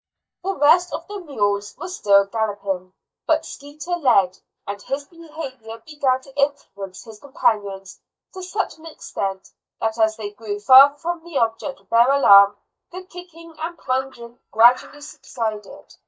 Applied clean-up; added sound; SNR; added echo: neural mask model DeepFilterNet 3.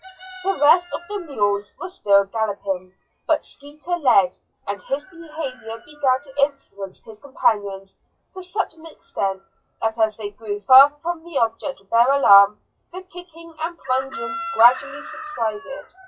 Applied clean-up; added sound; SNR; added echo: classical method WPE with log-MMSE.